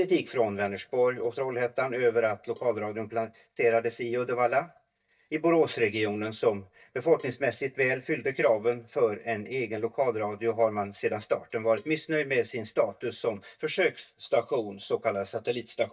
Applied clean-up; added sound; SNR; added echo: neural mask model DeepFilterNet 3.